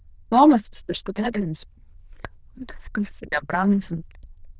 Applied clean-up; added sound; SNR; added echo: neural diffusion model UNIVERSE++.